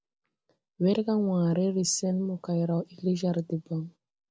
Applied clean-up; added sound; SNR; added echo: none; none; none; none.